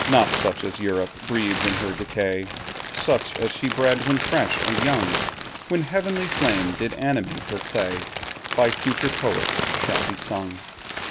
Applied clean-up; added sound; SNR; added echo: none; Crumpling, crinkling; 3 dB; none.